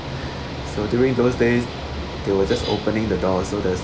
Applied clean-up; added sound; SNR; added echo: none; Mechanical fan; 11 dB; none.